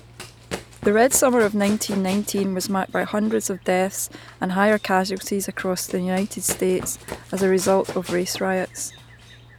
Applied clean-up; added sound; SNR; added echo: none; Run; 16 dB; none.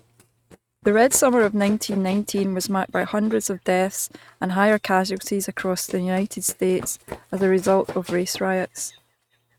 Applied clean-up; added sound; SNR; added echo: neural mask model RNNoise.